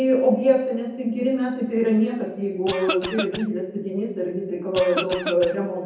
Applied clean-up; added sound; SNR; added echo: none; Cough; 7 dB; reverberation time 0.8 s.